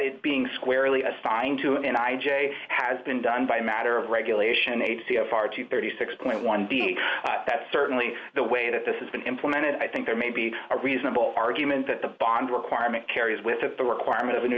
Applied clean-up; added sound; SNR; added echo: none; none; none; none.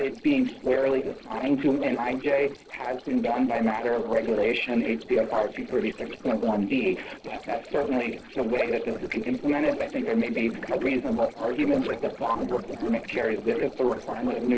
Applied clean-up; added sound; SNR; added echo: neural separator model SepFormer DNS4.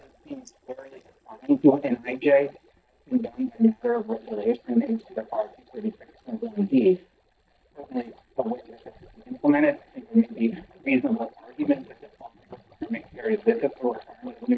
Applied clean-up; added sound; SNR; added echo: neural mask model DeepFilterNet 3.